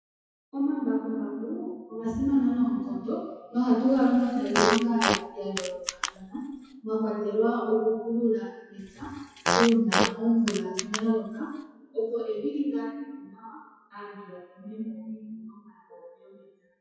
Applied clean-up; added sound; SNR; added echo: classical method WPE with log-MMSE.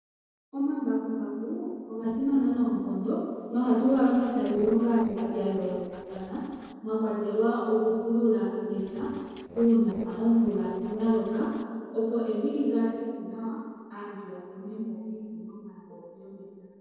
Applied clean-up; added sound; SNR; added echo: neural separator model SepFormer DNS4.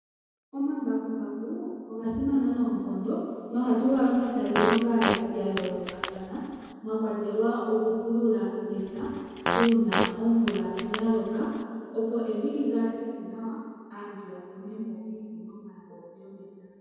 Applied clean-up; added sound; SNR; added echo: none; Fart; 4 dB; reverberation time 2.2 s.